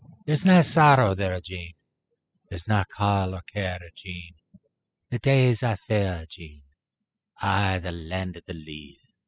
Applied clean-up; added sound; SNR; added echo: classical method spectral subtraction.